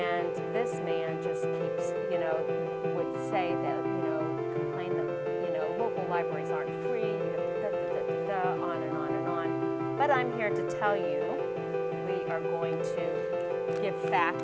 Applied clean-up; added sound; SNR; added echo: none; Piano; -4 dB; none.